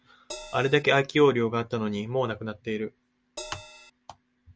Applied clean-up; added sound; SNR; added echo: none; Crash cymbal; 14 dB; none.